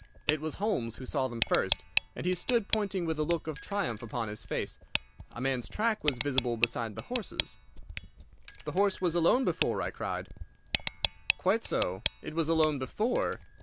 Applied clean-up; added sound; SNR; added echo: none; Bicycle + Tick; -1 dB; none.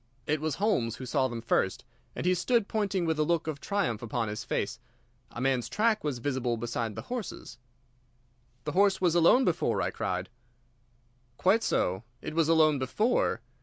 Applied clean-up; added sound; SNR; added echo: none; none; none; none.